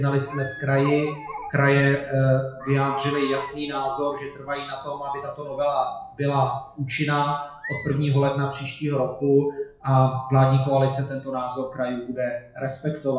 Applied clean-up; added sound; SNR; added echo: classical method WPE with log-MMSE.